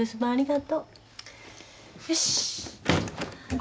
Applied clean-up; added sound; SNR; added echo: none; none; none; none.